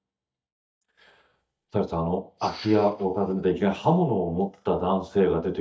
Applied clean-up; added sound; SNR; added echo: neural mask model DeepFilterNet 3.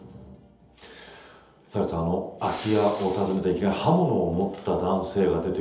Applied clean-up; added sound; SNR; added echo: none; Respiratory sounds; 13 dB; reverberation time 0.8 s.